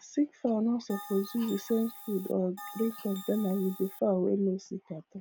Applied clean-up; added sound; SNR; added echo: none; Bell; 14 dB; none.